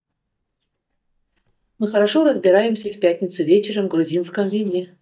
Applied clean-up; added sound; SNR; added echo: neural mask model DeepFilterNet 3.